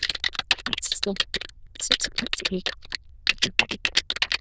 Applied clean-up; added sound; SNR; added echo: neural diffusion model UNIVERSE++.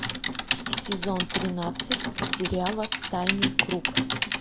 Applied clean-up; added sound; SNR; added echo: none; Typing; -2 dB; none.